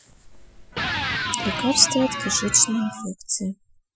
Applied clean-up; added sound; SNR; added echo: classical method Wiener filter.